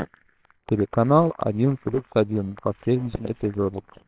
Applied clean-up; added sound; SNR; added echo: neural separator model SepFormer WHAMR!.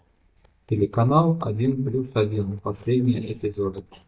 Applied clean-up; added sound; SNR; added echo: neural mask model DeepFilterNet 3.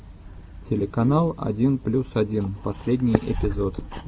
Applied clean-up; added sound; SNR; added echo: none; none; none; none.